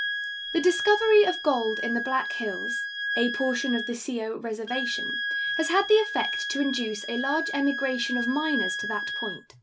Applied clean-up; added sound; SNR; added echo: none; Wind instrument, woodwind instrument; 4 dB; none.